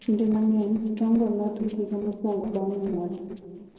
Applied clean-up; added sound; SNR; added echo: neural separator model SepFormer DNS4.